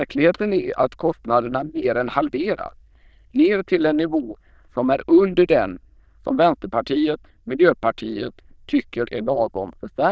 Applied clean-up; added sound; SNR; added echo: neural diffusion model UNIVERSE++.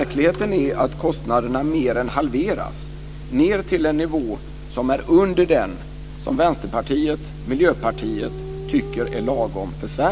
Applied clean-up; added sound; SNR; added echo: none; Dog; 18 dB; none.